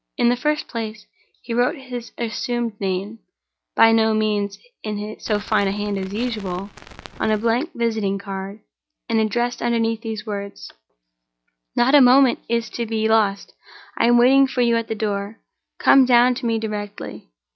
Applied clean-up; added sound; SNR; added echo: none; Crackle; 19 dB; none.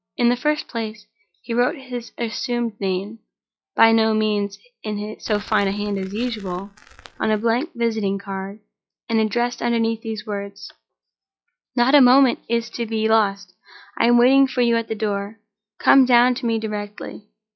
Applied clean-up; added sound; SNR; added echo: classical method log-MMSE.